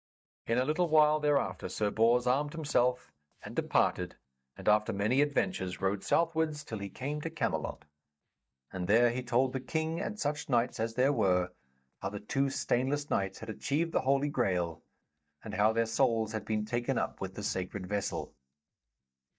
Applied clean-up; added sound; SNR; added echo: neural mask model DeepFilterNet 3.